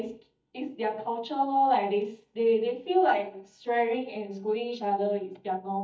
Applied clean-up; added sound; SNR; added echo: neural mask model DeepFilterNet 3.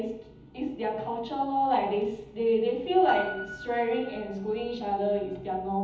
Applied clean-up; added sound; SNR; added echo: none; Piano; 17 dB; reverberation time 1.3 s.